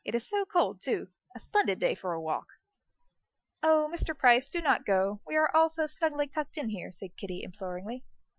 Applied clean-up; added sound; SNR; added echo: classical method Wiener filter.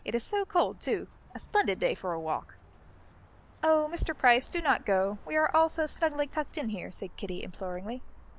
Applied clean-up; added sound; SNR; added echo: none; Bird; 17 dB; none.